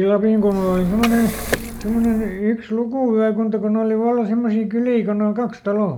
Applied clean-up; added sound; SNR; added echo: none; Liquid; 9 dB; none.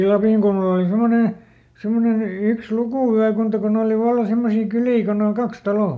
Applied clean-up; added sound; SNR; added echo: none; none; none; none.